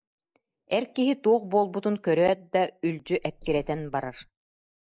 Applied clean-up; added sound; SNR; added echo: neural mask model Resemble Enhance denoiser.